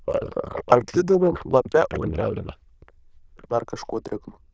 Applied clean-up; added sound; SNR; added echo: neural diffusion model UNIVERSE++.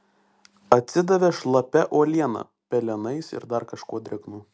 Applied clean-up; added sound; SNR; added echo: none; none; none; none.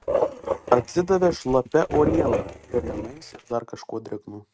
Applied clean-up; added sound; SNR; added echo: neural mask model RNNoise.